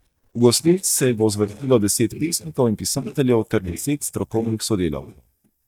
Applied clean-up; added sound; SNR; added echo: neural mask model DeepFilterNet 3.